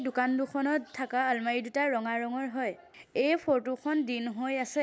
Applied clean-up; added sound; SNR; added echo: none; none; none; none.